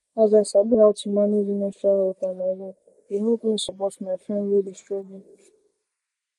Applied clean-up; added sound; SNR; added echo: neural mask model Resemble Enhance denoiser.